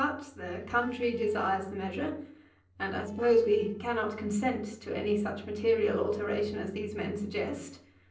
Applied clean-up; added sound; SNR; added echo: neural separator model SepFormer DNS4.